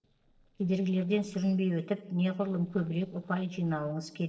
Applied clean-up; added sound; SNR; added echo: neural separator model SepFormer DNS4.